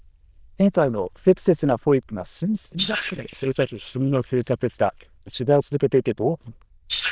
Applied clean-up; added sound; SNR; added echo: neural diffusion model UNIVERSE++.